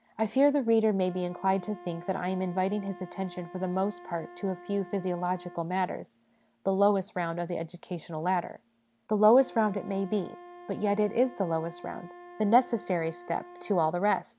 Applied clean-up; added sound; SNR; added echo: none; Wind instrument, woodwind instrument; 20 dB; none.